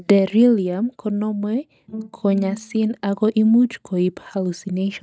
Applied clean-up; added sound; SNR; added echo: neural mask model DeepFilterNet 3.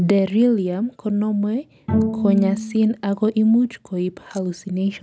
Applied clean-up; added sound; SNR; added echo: none; Bowed string instrument; 6 dB; none.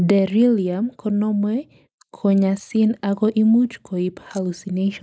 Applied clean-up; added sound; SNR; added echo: neural mask model Resemble Enhance denoiser.